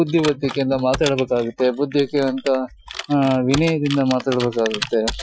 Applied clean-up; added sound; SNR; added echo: classical method Wiener filter.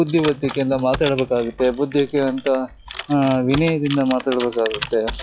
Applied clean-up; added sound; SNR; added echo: classical method log-MMSE.